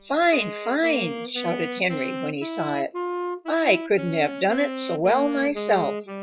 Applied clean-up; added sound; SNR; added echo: classical method log-MMSE.